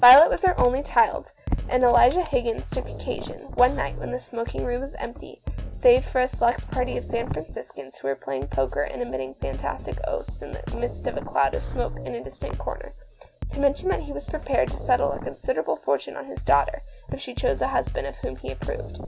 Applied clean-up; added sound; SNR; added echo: none; Drum kit; 9 dB; none.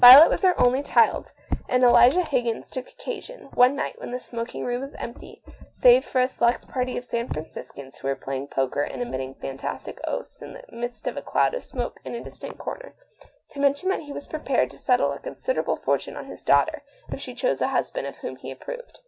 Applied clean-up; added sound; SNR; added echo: none; none; none; none.